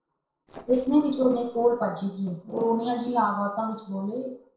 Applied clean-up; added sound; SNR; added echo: neural separator model SepFormer DNS4.